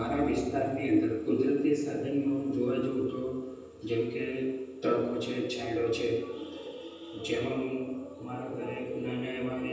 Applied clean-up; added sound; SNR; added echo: none; none; none; reverberation time 1.1 s.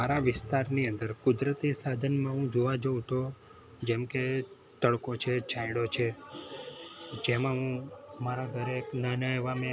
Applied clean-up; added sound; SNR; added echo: none; none; none; none.